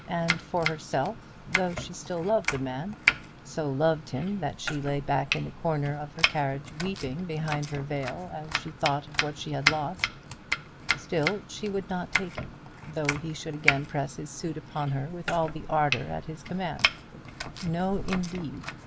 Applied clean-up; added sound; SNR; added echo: none; Domestic sounds, home sounds; 3 dB; none.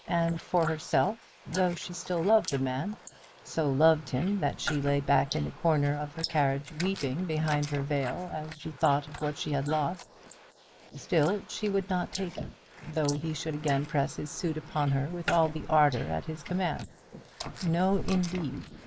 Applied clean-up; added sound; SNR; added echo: neural mask model Resemble Enhance denoiser.